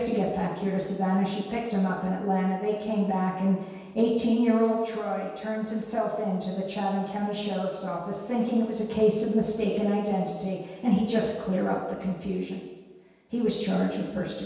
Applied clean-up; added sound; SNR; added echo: none; none; none; reverberation time 1.2 s.